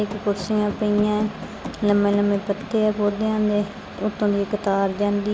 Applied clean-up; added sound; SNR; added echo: none; Run; 15 dB; none.